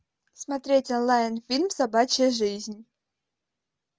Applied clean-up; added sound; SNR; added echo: none; none; none; none.